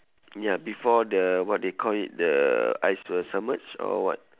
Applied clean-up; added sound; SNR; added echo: none; none; none; none.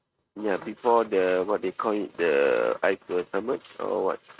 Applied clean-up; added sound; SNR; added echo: neural mask model RNNoise.